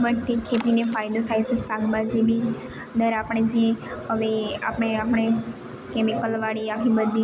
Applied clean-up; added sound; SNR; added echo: none; Splash, splatter; 19 dB; none.